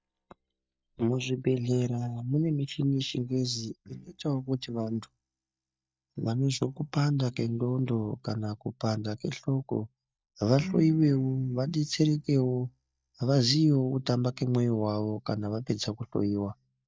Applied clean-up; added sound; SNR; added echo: neural mask model DeepFilterNet 3.